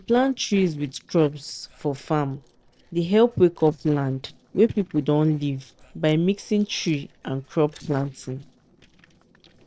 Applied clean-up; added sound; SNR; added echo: neural separator model SepFormer DNS4.